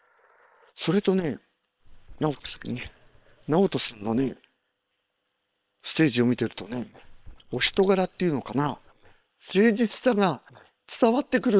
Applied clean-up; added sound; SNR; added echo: neural separator model SepFormer WHAM!.